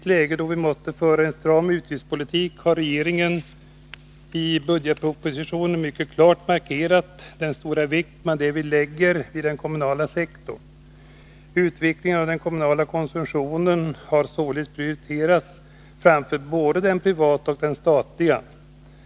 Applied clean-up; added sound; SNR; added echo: none; none; none; none.